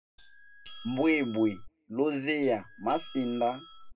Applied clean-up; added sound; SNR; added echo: none; Doorbell; 16 dB; reverberation time 0.2 s.